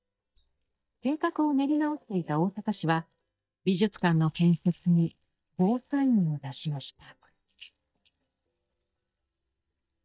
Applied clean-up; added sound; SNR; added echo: neural mask model DeepFilterNet 3.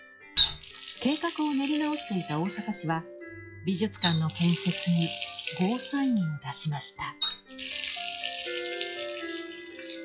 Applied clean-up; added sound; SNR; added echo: classical method log-MMSE.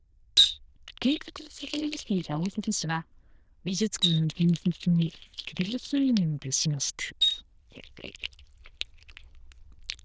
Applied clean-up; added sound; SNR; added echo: neural diffusion model UNIVERSE++.